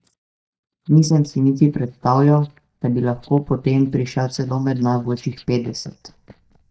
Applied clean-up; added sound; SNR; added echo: neural mask model DeepFilterNet 3.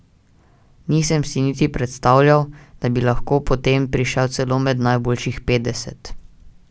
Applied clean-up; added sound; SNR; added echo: none; none; none; none.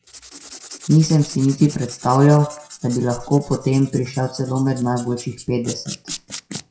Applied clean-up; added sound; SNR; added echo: classical method WPE with log-MMSE.